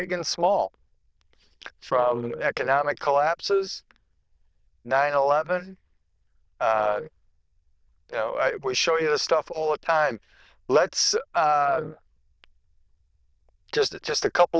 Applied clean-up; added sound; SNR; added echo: neural diffusion model UNIVERSE++.